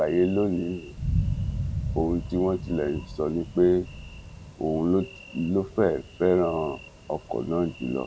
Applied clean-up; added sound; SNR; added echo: none; Thunder; 8 dB; none.